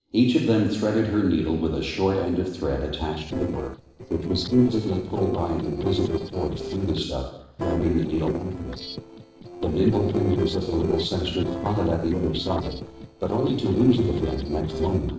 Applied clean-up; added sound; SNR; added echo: neural separator model SepFormer DNS4.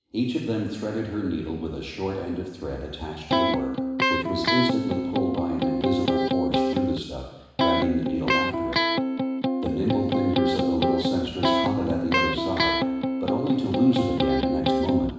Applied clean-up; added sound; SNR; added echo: none; Electric guitar; -5 dB; reverberation time 1.0 s.